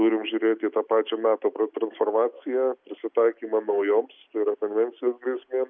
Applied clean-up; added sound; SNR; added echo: none; none; none; none.